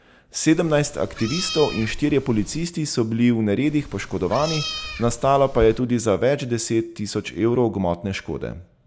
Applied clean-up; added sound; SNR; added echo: none; Meow; 11 dB; none.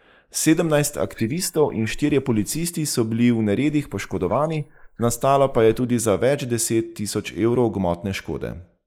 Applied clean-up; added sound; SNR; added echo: neural mask model Resemble Enhance denoiser.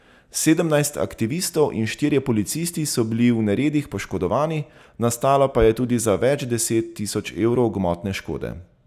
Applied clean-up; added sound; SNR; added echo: none; none; none; none.